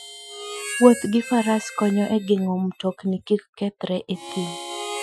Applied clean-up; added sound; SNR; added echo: classical method Wiener filter.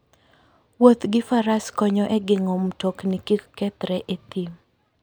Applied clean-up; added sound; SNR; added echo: none; none; none; none.